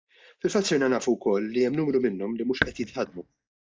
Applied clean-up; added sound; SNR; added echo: neural mask model DeepFilterNet 3.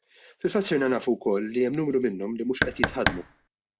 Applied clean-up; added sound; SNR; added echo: none; Knock; 2 dB; none.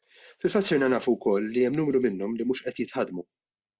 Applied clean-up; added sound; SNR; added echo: none; none; none; none.